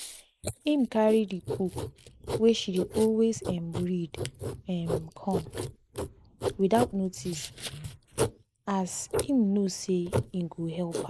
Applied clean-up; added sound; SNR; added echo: neural mask model Resemble Enhance denoiser.